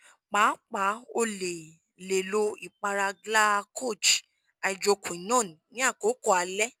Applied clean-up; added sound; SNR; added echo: none; none; none; none.